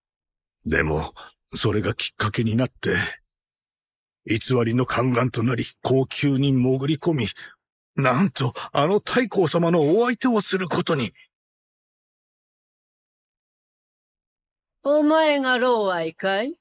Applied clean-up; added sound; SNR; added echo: neural mask model Resemble Enhance denoiser.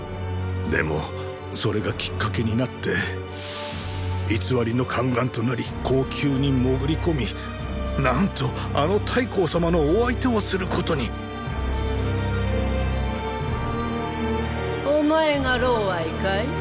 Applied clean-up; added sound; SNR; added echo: none; none; none; none.